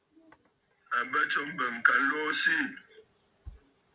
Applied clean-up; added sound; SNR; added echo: none; none; none; none.